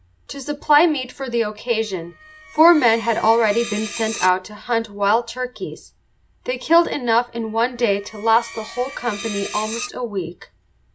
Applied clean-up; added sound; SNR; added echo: none; Screech; 15 dB; none.